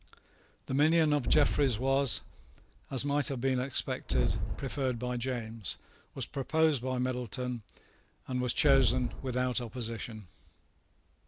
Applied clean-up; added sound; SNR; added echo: none; Boom; 2 dB; none.